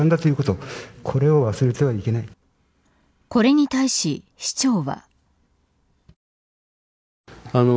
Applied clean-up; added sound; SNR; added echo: none; none; none; none.